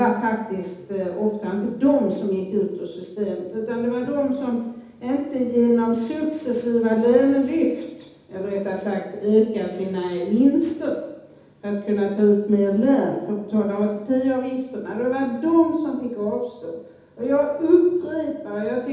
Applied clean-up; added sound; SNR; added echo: none; none; none; reverberation time 0.8 s.